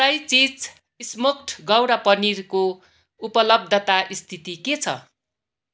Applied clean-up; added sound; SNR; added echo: none; none; none; none.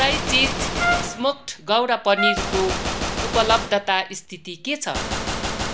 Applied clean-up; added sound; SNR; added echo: none; Trumpet + Gunshot, gunfire; 2 dB; none.